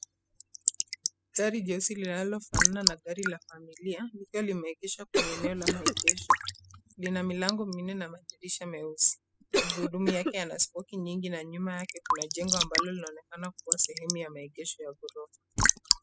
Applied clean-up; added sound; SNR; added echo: classical method spectral subtraction.